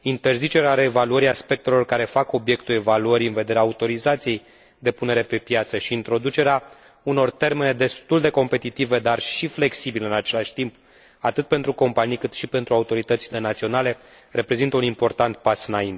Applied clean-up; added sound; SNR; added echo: none; none; none; none.